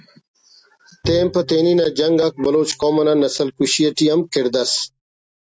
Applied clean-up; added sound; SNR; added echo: neural mask model RNNoise.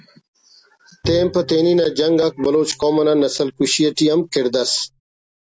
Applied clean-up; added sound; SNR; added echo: none; Bowed string instrument; 18 dB; none.